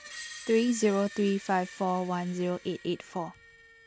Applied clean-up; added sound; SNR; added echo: none; Screech; 17 dB; none.